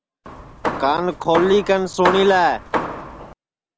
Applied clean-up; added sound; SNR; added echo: none; Hammer; 6 dB; none.